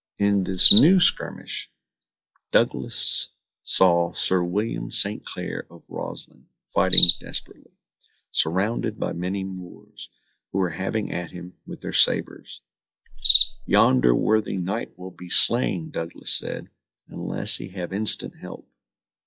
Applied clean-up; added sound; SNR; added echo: classical method log-MMSE.